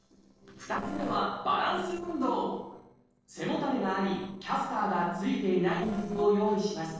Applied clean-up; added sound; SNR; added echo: neural separator model SepFormer DNS4.